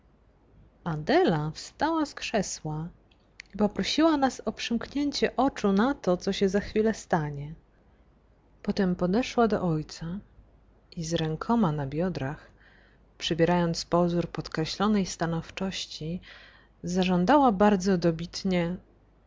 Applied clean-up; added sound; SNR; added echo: none; none; none; none.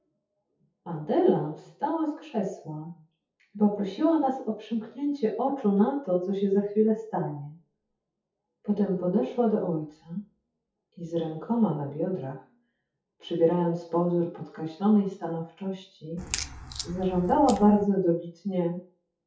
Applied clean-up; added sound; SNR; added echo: classical method WPE with log-MMSE.